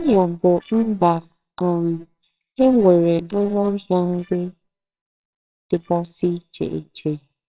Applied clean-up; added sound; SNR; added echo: neural separator model SepFormer WHAMR!.